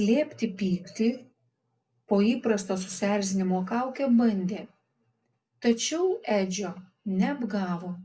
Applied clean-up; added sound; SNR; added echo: none; none; none; none.